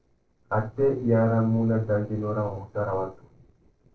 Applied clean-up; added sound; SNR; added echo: neural separator model SepFormer DNS4.